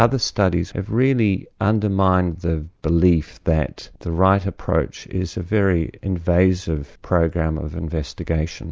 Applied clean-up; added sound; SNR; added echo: none; none; none; none.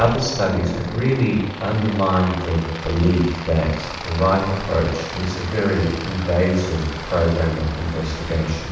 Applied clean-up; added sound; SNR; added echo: none; Aircraft; 12 dB; reverberation time 0.7 s.